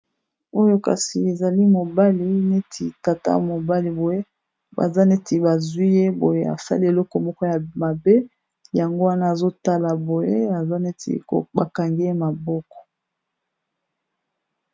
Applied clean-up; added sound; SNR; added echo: none; none; none; none.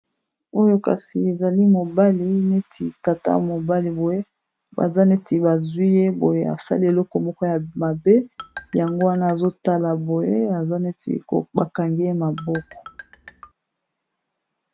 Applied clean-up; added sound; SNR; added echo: none; Marimba, xylophone; 19 dB; none.